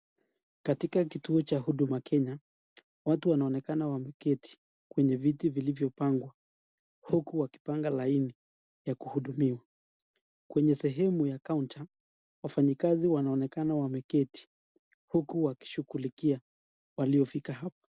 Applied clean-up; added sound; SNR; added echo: none; none; none; none.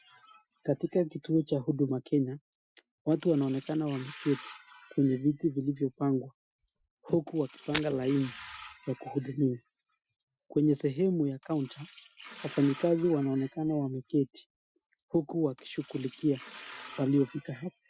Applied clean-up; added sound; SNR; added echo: classical method Wiener filter.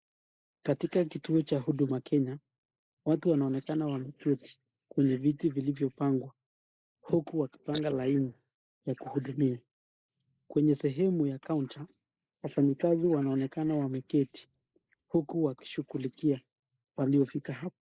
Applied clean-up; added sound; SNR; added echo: neural mask model Resemble Enhance denoiser.